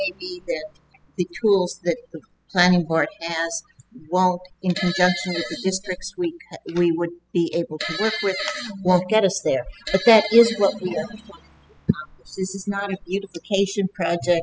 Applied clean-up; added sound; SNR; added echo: classical method spectral subtraction.